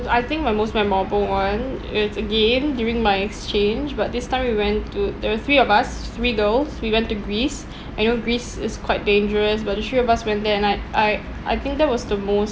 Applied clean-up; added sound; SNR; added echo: none; none; none; none.